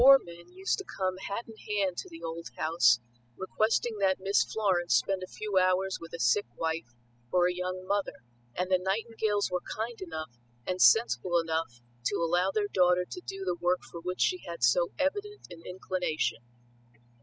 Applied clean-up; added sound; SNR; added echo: classical method spectral subtraction.